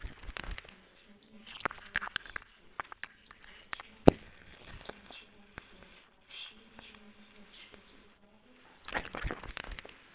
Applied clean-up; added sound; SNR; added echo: neural separator model SepFormer WHAMR!.